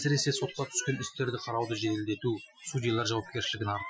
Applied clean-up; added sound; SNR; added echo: classical method Wiener filter.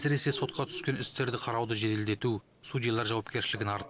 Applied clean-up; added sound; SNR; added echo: none; none; none; none.